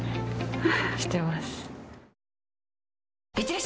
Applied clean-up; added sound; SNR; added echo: none; none; none; none.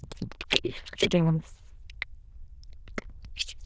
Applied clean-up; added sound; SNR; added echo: neural diffusion model UNIVERSE++.